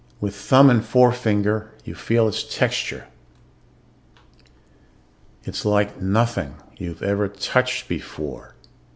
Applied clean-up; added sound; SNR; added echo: none; none; none; none.